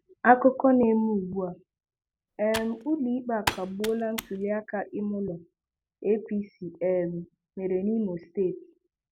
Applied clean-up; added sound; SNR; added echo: none; Computer keyboard; 11 dB; none.